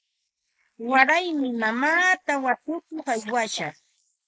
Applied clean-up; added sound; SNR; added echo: neural mask model Resemble Enhance denoiser.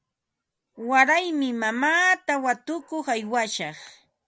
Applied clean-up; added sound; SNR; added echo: none; none; none; none.